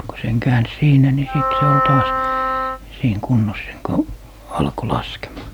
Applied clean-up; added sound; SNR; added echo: none; Wind instrument, woodwind instrument; 1 dB; none.